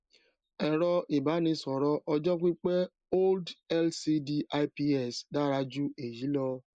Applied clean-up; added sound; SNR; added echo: neural mask model Resemble Enhance denoiser.